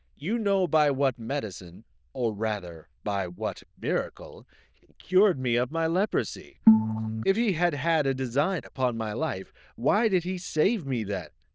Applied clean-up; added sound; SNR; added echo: neural diffusion model UNIVERSE++.